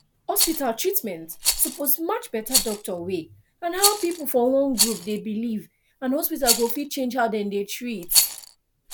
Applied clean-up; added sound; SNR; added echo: none; Rattle; 3 dB; none.